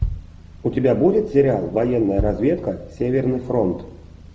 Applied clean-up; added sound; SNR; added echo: none; Bass drum; 12 dB; none.